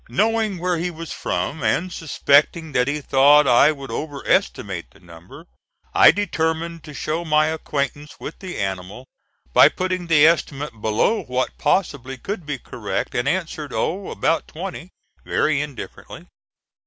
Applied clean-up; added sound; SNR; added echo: none; none; none; none.